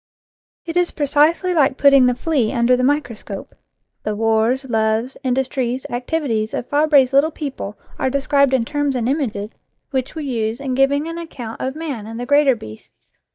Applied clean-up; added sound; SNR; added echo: neural mask model DeepFilterNet 3.